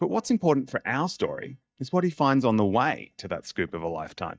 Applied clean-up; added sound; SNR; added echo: neural mask model DeepFilterNet 3.